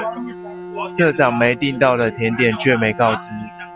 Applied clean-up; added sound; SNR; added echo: none; Bowed string instrument; 16 dB; none.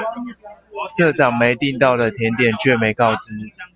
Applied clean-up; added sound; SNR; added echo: none; none; none; none.